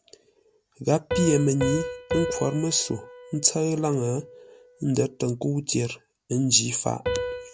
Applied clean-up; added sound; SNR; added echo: none; Piano; 8 dB; none.